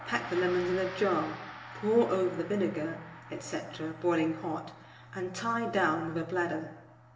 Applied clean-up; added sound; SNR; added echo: none; Gong; 16 dB; reverberation time 0.9 s.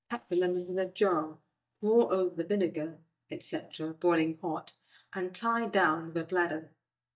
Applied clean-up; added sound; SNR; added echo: neural mask model DeepFilterNet 3.